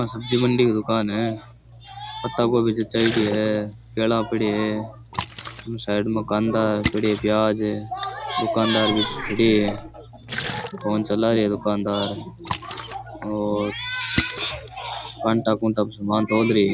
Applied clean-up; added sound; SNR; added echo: none; Splash, splatter + Meow / Purr; 12 dB; none.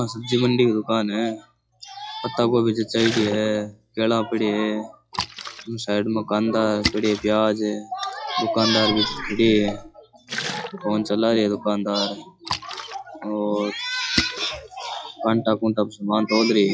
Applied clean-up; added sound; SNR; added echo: classical method log-MMSE.